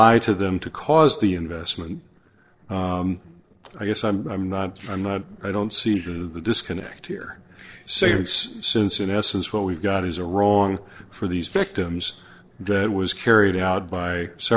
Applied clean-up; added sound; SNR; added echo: neural separator model SepFormer DNS4.